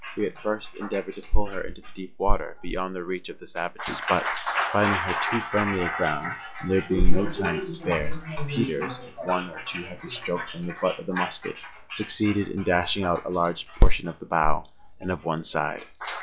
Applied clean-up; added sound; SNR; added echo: classical method log-MMSE.